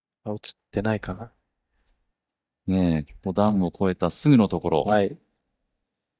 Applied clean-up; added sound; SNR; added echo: neural mask model DeepFilterNet 3.